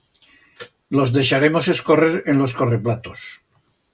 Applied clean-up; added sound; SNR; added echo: none; none; none; none.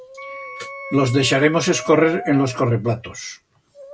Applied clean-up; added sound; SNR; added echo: none; Wind instrument, woodwind instrument + Brass instrument; 15 dB; none.